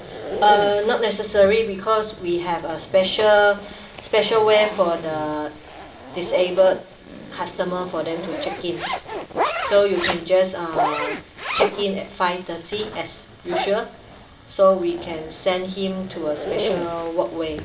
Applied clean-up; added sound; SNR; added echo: none; Zipper (clothing); 9 dB; reverberation time 0.6 s.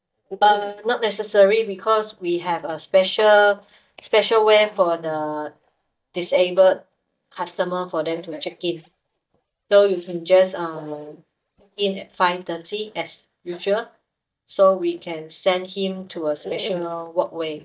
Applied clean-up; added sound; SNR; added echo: neural mask model DeepFilterNet 3.